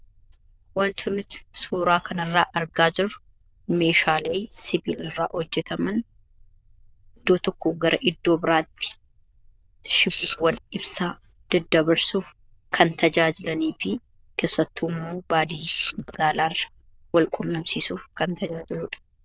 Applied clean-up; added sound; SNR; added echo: neural diffusion model UNIVERSE++.